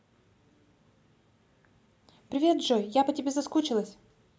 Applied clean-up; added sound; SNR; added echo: none; none; none; none.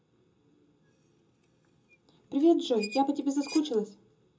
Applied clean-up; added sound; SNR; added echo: none; Squeak; 18 dB; reverberation time 0.2 s.